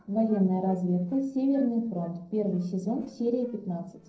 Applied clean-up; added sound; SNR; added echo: neural separator model SepFormer DNS4.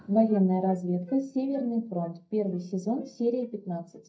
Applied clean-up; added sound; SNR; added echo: neural mask model DeepFilterNet 3.